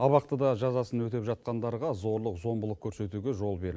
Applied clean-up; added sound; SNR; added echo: none; none; none; none.